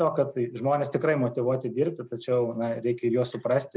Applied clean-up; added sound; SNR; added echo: none; none; none; none.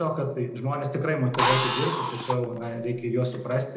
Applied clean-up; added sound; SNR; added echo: none; Drill; 1 dB; reverberation time 0.7 s.